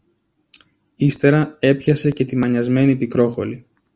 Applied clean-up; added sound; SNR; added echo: none; none; none; none.